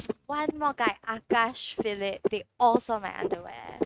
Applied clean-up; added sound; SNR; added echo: neural mask model RNNoise.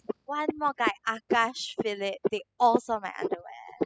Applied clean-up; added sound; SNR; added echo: classical method spectral subtraction.